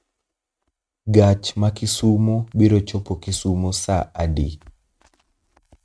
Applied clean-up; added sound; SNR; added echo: neural mask model RNNoise.